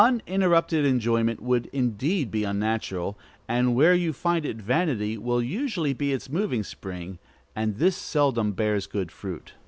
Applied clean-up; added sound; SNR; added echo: none; none; none; none.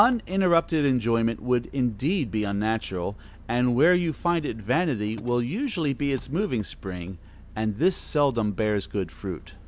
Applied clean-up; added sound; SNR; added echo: none; Engine; 19 dB; none.